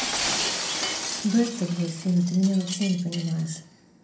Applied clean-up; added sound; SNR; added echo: none; Shatter; 5 dB; reverberation time 0.6 s.